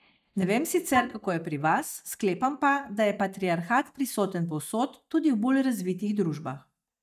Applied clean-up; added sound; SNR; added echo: neural mask model DeepFilterNet 3.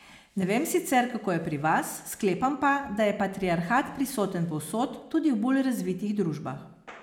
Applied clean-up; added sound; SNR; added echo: none; none; none; none.